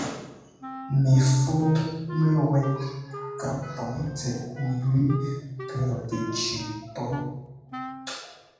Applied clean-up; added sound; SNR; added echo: none; Wind instrument, woodwind instrument; 13 dB; reverberation time 1.2 s.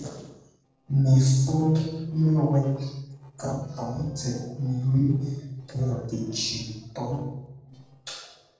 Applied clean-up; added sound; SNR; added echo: neural separator model SepFormer DNS4.